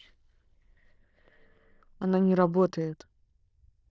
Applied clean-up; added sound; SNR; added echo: neural diffusion model UNIVERSE++.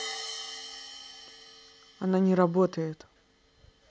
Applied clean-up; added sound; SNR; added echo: none; Hi-hat; 13 dB; none.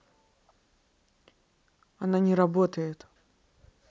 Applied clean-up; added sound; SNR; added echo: none; none; none; none.